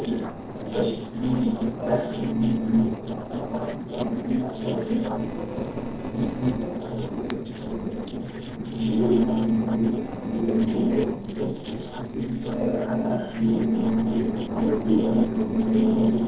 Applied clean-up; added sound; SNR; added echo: neural separator model SepFormer DNS4.